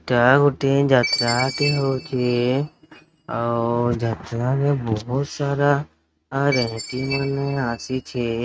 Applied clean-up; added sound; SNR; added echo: neural mask model RNNoise.